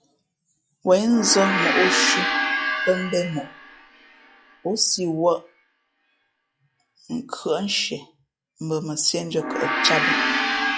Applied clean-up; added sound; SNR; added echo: classical method log-MMSE.